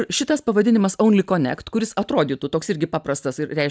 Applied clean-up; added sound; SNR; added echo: none; none; none; none.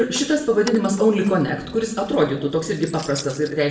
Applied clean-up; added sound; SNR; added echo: none; Keys jangling; 20 dB; reverberation time 0.7 s.